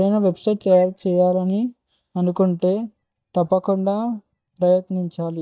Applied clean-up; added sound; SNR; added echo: neural mask model DeepFilterNet 3.